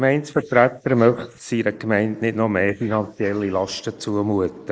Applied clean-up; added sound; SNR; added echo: neural mask model Resemble Enhance denoiser.